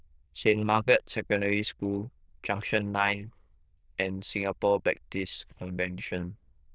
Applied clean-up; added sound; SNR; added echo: neural diffusion model UNIVERSE++.